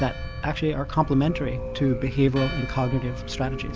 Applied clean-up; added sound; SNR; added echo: none; Church bell; 17 dB; none.